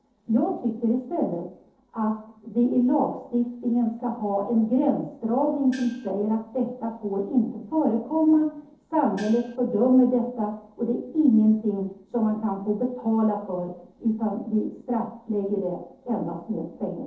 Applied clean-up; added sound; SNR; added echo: neural separator model SepFormer DNS4.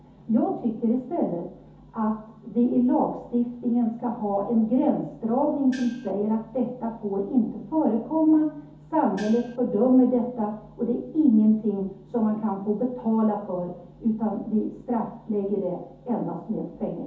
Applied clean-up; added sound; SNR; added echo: none; Gong; 19 dB; reverberation time 0.5 s.